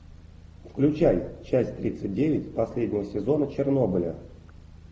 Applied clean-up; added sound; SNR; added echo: none; none; none; none.